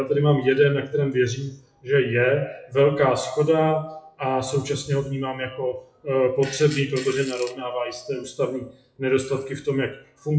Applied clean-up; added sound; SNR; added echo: classical method WPE with log-MMSE.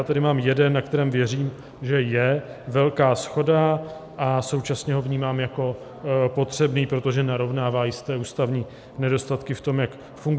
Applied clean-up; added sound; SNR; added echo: none; none; none; none.